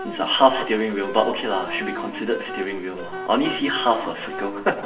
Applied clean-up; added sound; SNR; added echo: none; Wind instrument, woodwind instrument; 11 dB; reverberation time 1.0 s.